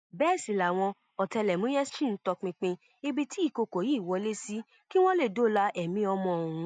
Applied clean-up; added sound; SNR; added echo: none; none; none; none.